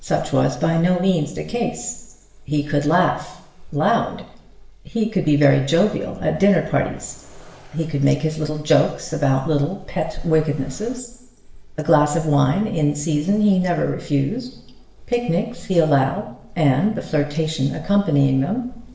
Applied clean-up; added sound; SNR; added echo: neural separator model SepFormer DNS4.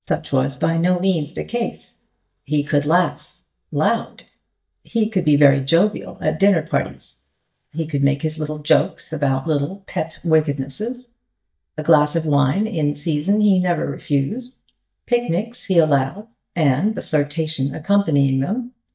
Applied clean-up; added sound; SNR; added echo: neural mask model DeepFilterNet 3.